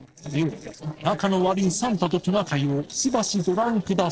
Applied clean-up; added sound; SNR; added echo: neural separator model SepFormer DNS4.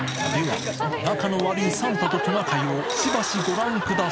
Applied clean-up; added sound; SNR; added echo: none; Coin (dropping); 12 dB; none.